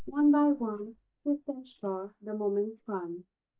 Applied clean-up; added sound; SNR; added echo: neural mask model DeepFilterNet 3.